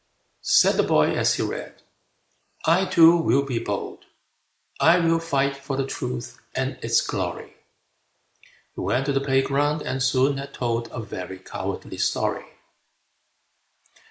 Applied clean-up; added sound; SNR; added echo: neural mask model Resemble Enhance denoiser.